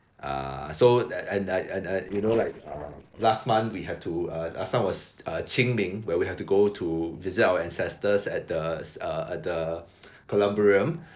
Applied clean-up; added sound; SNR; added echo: neural separator model SepFormer DNS4.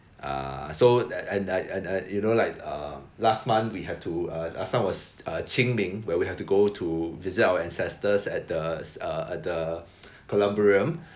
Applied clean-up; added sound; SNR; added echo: none; none; none; none.